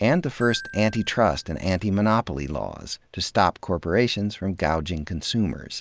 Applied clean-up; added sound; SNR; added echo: none; Glockenspiel; 19 dB; none.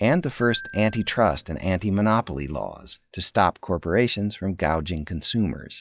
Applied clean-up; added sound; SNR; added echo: classical method log-MMSE.